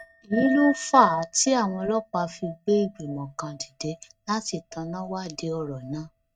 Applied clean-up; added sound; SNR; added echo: neural mask model RNNoise.